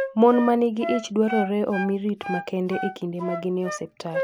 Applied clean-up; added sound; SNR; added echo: none; Wind instrument, woodwind instrument; 9 dB; none.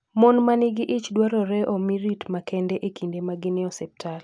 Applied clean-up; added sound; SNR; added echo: none; none; none; none.